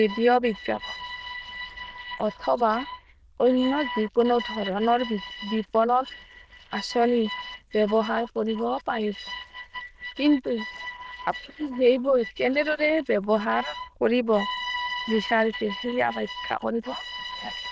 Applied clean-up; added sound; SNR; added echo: neural diffusion model UNIVERSE++.